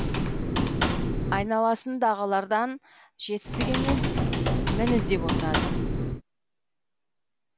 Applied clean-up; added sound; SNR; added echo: none; Typing; -2 dB; none.